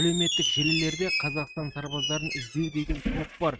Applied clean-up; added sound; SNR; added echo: neural mask model RNNoise.